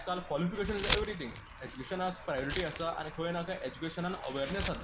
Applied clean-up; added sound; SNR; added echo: none; Keys jangling; 0 dB; none.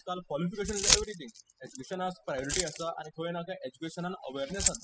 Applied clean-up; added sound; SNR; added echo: classical method spectral subtraction.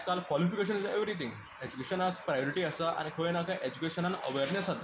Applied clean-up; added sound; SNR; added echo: none; none; none; none.